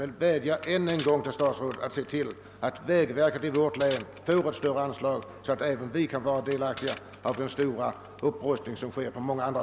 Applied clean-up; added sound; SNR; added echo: none; Crushing; 18 dB; none.